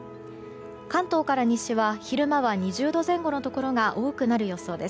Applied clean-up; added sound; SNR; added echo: none; none; none; none.